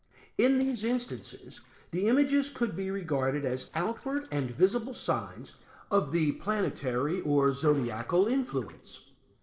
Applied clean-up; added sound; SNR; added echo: neural separator model SepFormer DNS4.